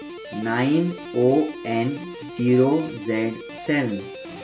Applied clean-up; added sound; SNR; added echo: none; Guitar; 13 dB; reverberation time 0.2 s.